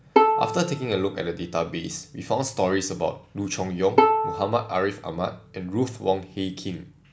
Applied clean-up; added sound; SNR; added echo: none; Bowed string instrument; 0 dB; none.